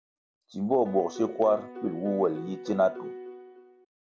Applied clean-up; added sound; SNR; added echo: none; Piano; 12 dB; none.